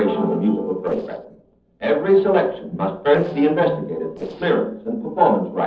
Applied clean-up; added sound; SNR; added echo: neural separator model SepFormer DNS4.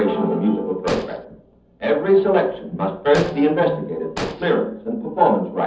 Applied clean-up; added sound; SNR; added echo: none; Explosion; 13 dB; reverberation time 0.7 s.